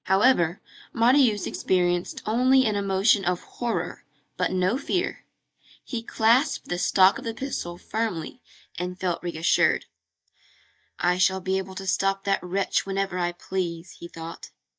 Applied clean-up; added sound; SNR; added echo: neural mask model DeepFilterNet 3.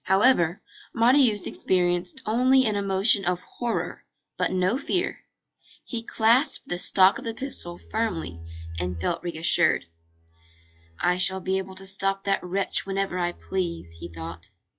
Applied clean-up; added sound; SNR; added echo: classical method log-MMSE.